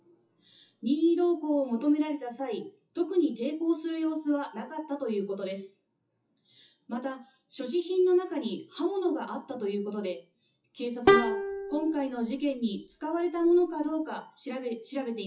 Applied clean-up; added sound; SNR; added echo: classical method WPE with log-MMSE.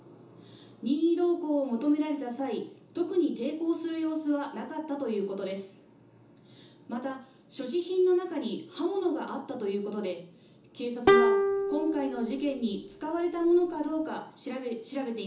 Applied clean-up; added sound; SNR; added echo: none; Plucked string instrument; -3 dB; reverberation time 0.7 s.